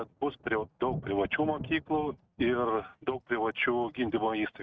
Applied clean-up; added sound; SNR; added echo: neural mask model RNNoise.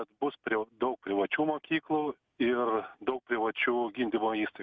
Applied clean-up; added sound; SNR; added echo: none; none; none; none.